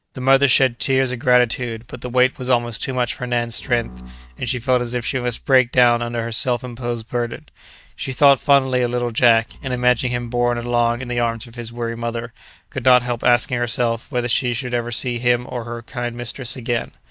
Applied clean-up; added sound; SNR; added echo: neural mask model DeepFilterNet 3.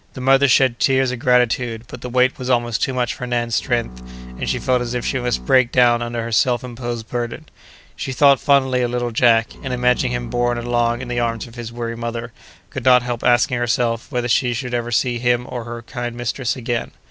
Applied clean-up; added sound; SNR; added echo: none; Bowed string instrument; 14 dB; none.